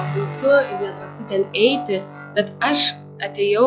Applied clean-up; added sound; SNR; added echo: classical method log-MMSE.